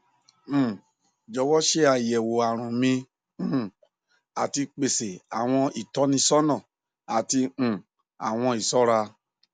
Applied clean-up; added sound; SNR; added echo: none; none; none; none.